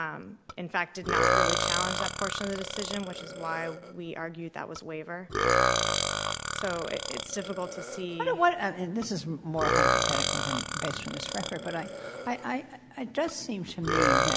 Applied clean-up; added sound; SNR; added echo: none; Burping, eructation; -3 dB; none.